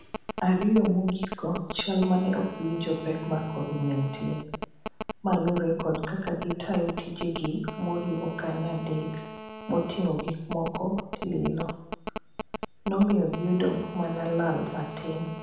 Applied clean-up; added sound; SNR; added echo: none; Telephone; 10 dB; reverberation time 0.8 s.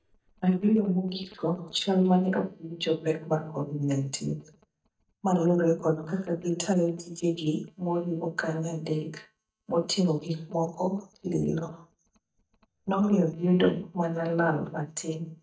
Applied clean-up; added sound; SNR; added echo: neural mask model DeepFilterNet 3.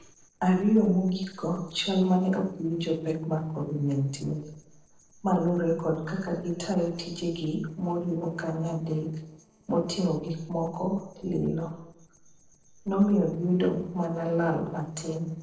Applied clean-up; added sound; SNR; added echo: neural separator model SepFormer DNS4.